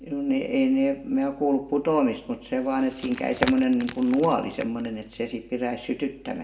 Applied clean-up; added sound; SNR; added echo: none; Wood; 13 dB; reverberation time 0.6 s.